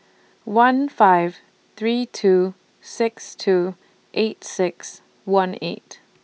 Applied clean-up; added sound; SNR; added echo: none; none; none; none.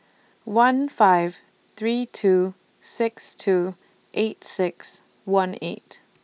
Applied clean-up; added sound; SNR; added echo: neural mask model Resemble Enhance denoiser.